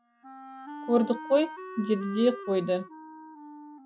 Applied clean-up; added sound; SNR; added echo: classical method log-MMSE.